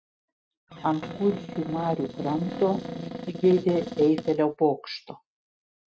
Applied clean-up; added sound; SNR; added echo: neural mask model RNNoise.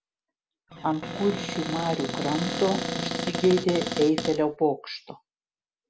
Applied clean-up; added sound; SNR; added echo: none; Cupboard open or close; 4 dB; none.